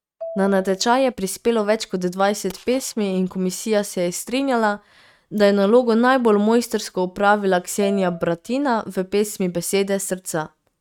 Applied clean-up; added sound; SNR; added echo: neural mask model RNNoise.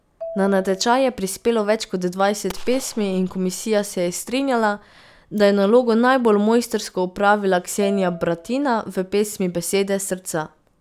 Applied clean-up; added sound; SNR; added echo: none; Gunshot, gunfire + Marimba, xylophone; 19 dB; none.